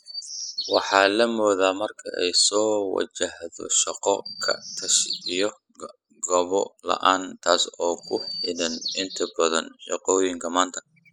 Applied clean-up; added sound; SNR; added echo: classical method spectral subtraction.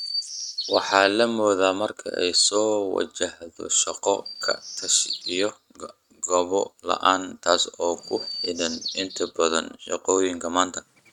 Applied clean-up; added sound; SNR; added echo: neural mask model RNNoise.